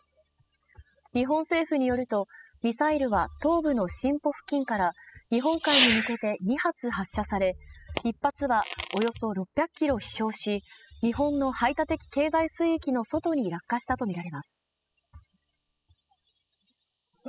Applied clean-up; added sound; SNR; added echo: classical method spectral subtraction.